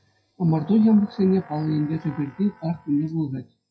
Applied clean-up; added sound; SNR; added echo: classical method WPE with log-MMSE.